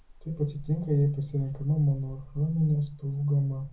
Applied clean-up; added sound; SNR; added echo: none; Rain; 18 dB; reverberation time 0.4 s.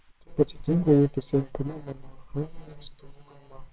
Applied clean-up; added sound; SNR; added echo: neural separator model SepFormer WHAMR!.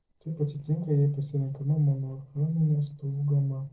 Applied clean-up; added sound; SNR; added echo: neural separator model SepFormer DNS4.